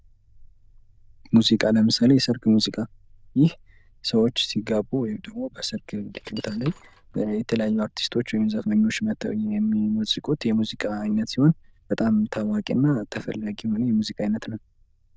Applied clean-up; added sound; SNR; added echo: neural diffusion model UNIVERSE++.